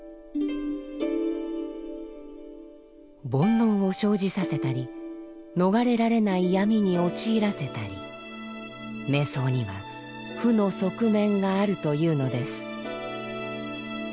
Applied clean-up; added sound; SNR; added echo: none; none; none; none.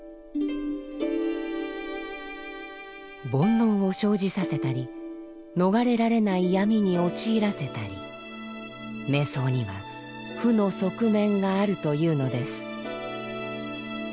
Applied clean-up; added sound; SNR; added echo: none; Bowed string instrument; 15 dB; none.